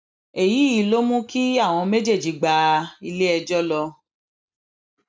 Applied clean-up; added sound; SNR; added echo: none; none; none; none.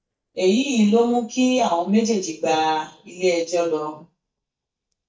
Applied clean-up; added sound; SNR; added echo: neural mask model DeepFilterNet 3.